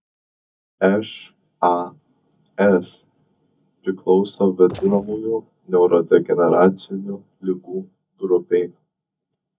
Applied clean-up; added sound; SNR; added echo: neural mask model DeepFilterNet 3.